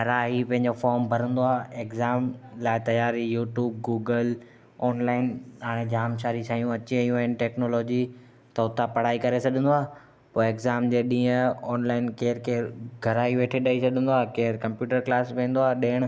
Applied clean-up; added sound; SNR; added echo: none; none; none; none.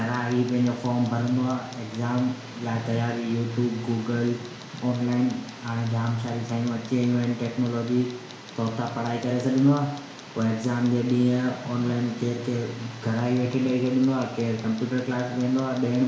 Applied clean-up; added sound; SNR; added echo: none; Tick; 16 dB; reverberation time 0.7 s.